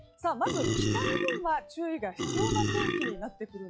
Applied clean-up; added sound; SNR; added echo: classical method log-MMSE.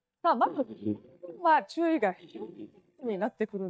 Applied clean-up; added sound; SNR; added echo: neural mask model DeepFilterNet 3.